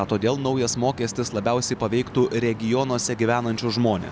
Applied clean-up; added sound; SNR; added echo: none; none; none; none.